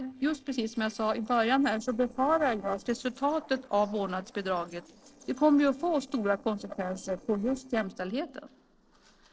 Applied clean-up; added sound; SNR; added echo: neural separator model SepFormer DNS4.